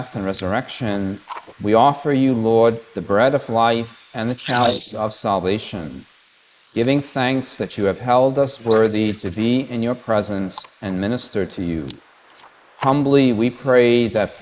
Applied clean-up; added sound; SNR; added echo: neural mask model Resemble Enhance denoiser.